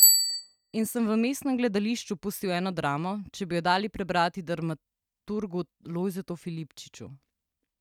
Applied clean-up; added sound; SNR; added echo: neural mask model RNNoise.